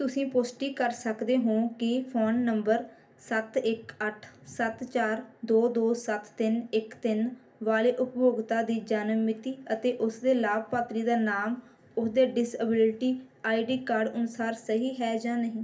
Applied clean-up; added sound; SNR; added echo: none; none; none; reverberation time 0.3 s.